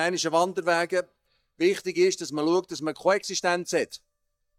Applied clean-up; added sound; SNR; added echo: neural mask model DeepFilterNet 3.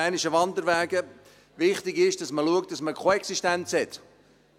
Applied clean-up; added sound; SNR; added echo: none; none; none; none.